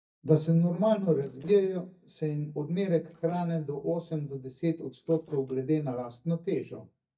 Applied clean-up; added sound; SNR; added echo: neural mask model DeepFilterNet 3.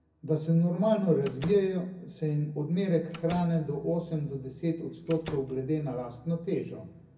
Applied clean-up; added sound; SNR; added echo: none; Slam; 17 dB; reverberation time 0.3 s.